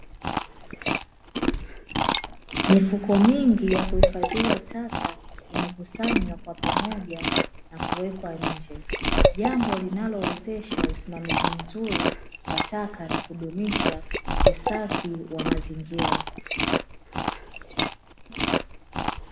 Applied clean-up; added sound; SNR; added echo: none; Liquid + Chewing, mastication; -3 dB; none.